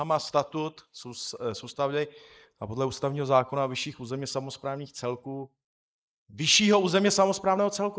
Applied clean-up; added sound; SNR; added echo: neural mask model Resemble Enhance denoiser.